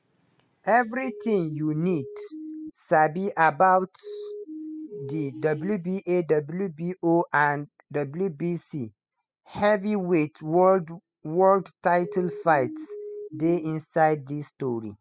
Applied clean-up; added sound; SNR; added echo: classical method spectral subtraction.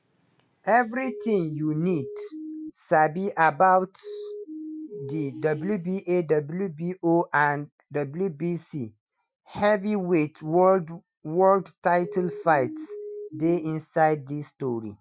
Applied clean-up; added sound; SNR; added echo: classical method Wiener filter.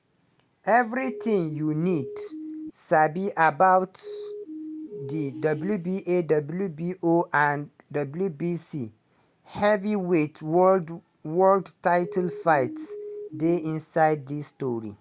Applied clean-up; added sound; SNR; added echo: none; Siren; 11 dB; none.